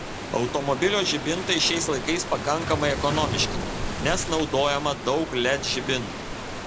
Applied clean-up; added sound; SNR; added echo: none; Waves, surf; 5 dB; none.